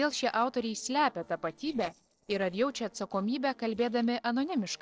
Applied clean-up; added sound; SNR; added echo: neural separator model SepFormer DNS4.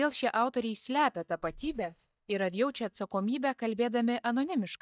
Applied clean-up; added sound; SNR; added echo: neural mask model DeepFilterNet 3.